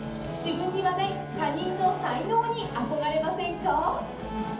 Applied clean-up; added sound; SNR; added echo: none; Bowed string instrument; 13 dB; reverberation time 0.6 s.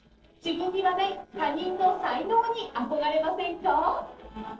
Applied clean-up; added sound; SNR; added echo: neural separator model SepFormer DNS4.